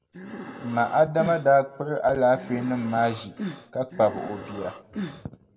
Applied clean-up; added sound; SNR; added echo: none; Breathing; 12 dB; reverberation time 1.0 s.